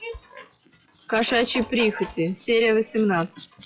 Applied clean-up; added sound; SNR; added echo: classical method log-MMSE.